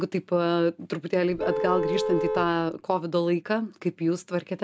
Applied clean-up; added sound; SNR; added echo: none; Vehicle horn, car horn, honking; 2 dB; none.